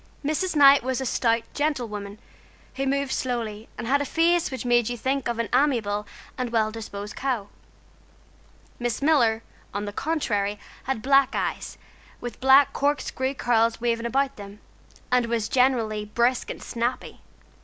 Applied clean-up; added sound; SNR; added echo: none; none; none; none.